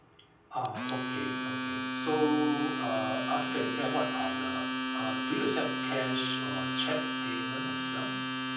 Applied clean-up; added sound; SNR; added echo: none; Domestic sounds, home sounds; -1 dB; reverberation time 0.6 s.